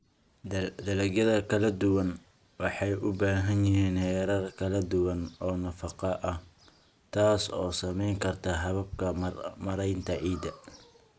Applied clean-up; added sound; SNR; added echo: none; none; none; none.